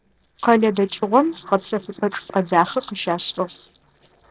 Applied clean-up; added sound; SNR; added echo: neural separator model SepFormer DNS4.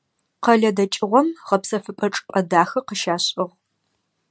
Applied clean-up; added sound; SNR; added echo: none; none; none; none.